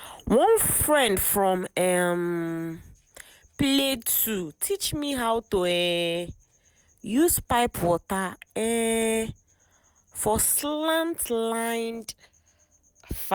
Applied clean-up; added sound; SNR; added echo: none; none; none; none.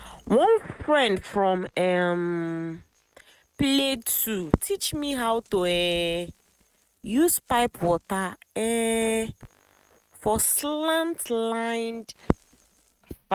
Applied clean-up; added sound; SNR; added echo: neural mask model RNNoise.